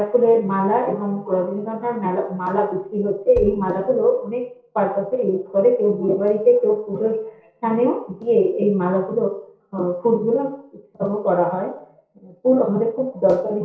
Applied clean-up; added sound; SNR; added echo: neural separator model SepFormer DNS4.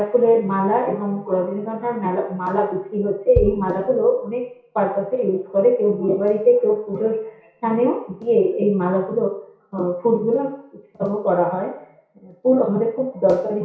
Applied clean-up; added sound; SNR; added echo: none; Bass drum; 10 dB; reverberation time 0.6 s.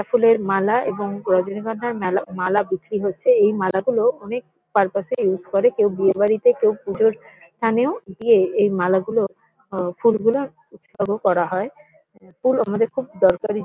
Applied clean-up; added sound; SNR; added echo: none; none; none; none.